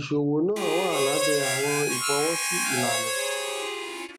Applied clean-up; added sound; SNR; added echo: none; Harmonica; -1 dB; none.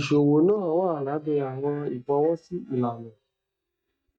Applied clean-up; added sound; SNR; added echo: neural mask model DeepFilterNet 3.